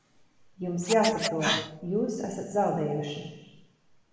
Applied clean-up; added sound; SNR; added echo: none; Scratching (performance technique); 5 dB; reverberation time 1.2 s.